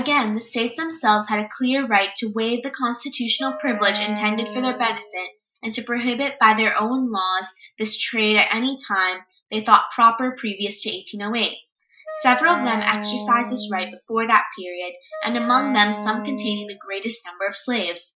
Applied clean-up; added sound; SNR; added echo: classical method Wiener filter.